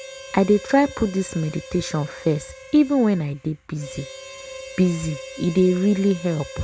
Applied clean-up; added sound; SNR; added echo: none; Harmonica; 17 dB; none.